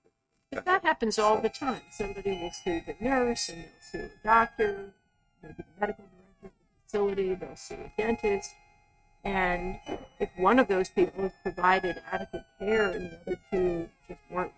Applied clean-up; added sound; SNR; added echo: neural mask model RNNoise.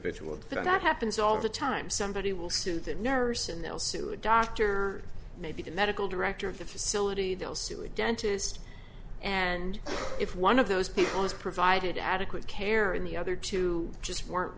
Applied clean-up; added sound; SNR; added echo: none; none; none; none.